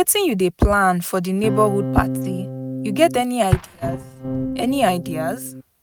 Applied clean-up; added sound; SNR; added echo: neural mask model RNNoise.